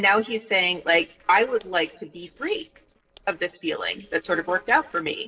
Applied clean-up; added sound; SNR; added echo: neural separator model SepFormer DNS4.